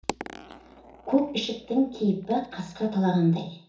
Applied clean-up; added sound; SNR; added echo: none; Coin (dropping); 16 dB; reverberation time 0.7 s.